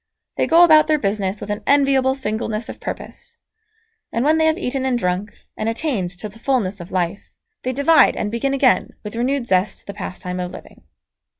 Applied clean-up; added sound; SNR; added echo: none; none; none; none.